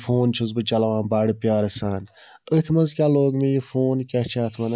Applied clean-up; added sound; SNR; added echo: none; none; none; none.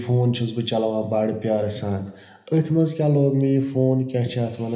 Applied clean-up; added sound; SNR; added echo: none; none; none; reverberation time 1.1 s.